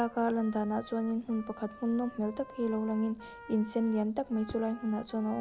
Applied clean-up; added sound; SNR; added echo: none; Trumpet; 19 dB; none.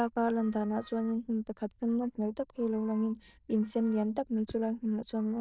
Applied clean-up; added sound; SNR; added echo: neural diffusion model UNIVERSE++.